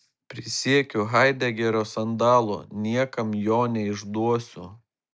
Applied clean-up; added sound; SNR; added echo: none; none; none; none.